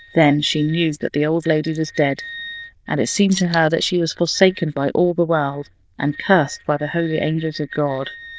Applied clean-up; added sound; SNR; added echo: neural diffusion model UNIVERSE++.